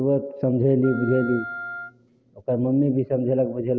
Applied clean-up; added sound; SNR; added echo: none; Wind instrument, woodwind instrument; 13 dB; none.